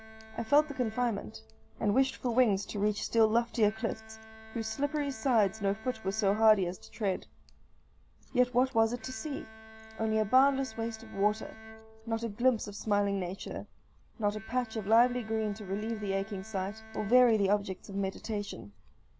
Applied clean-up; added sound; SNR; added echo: none; Bowed string instrument + Tick; 20 dB; none.